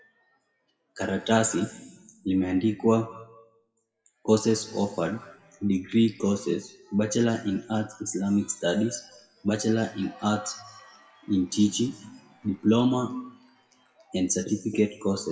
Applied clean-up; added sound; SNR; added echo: classical method WPE with log-MMSE.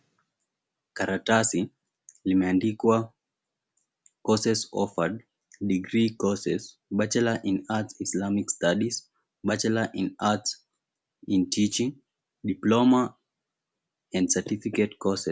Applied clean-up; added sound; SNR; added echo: none; none; none; none.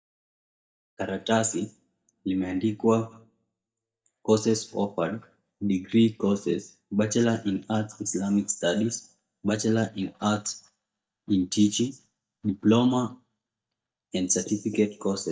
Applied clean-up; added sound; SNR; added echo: neural mask model DeepFilterNet 3.